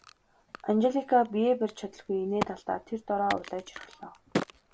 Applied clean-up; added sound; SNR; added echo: none; Crack; 10 dB; none.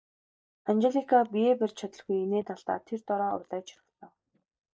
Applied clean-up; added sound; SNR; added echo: neural mask model DeepFilterNet 3.